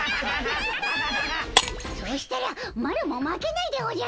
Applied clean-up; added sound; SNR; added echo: none; Shatter; 5 dB; reverberation time 1.1 s.